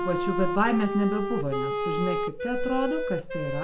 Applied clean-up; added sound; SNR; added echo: none; Wind instrument, woodwind instrument; 2 dB; reverberation time 0.3 s.